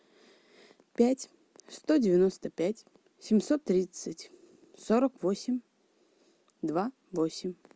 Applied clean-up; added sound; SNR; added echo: none; none; none; none.